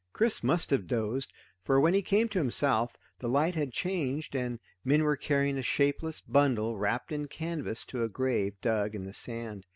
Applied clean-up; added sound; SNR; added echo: none; none; none; none.